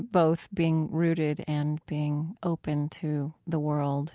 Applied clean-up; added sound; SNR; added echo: none; none; none; none.